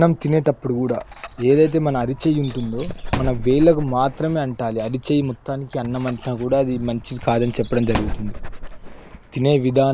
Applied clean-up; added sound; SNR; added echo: none; Thump, thud + Dog; 10 dB; none.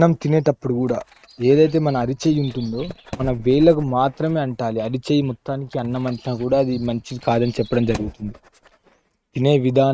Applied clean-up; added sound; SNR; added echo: neural mask model RNNoise.